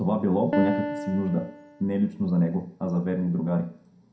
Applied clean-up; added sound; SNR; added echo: none; Piano; 7 dB; reverberation time 0.4 s.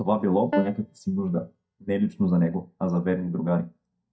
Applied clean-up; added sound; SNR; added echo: neural mask model DeepFilterNet 3.